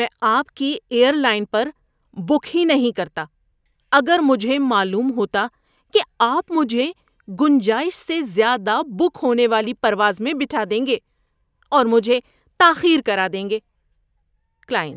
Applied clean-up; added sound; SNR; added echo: none; none; none; none.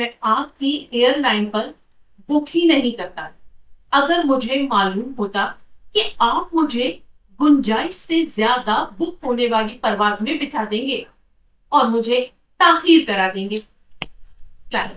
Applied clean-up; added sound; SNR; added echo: neural mask model DeepFilterNet 3.